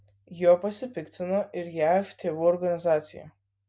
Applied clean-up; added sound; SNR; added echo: none; none; none; none.